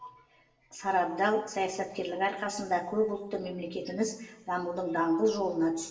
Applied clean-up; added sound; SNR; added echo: none; none; none; reverberation time 1.0 s.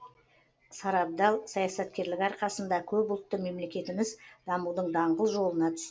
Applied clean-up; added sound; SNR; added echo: none; none; none; none.